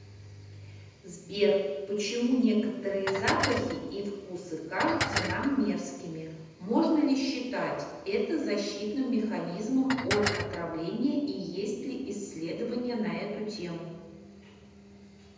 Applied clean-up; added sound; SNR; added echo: none; Dishes, pots, and pans; 4 dB; reverberation time 1.0 s.